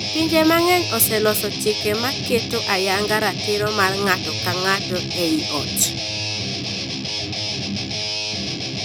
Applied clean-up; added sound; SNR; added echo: none; Guitar; 3 dB; none.